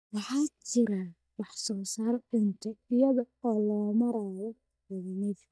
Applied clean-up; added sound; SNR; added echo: neural mask model DeepFilterNet 3.